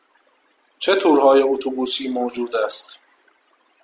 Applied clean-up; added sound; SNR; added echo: none; none; none; none.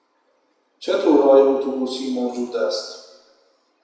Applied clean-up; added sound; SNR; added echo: none; none; none; reverberation time 1.0 s.